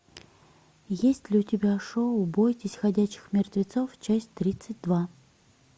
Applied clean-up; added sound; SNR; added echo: none; none; none; none.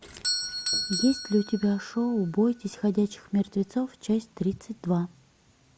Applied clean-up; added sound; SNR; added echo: none; Doorbell; 9 dB; none.